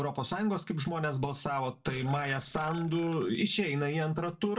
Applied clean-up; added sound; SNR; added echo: neural separator model SepFormer DNS4.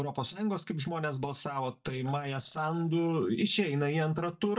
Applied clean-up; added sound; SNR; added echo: neural mask model DeepFilterNet 3.